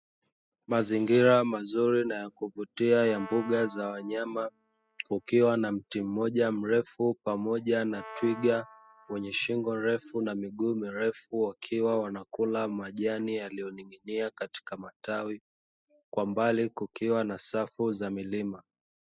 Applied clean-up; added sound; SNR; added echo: classical method spectral subtraction.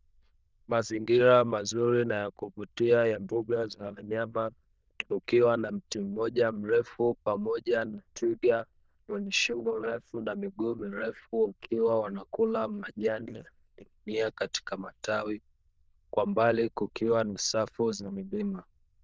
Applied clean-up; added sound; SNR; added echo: neural diffusion model UNIVERSE++.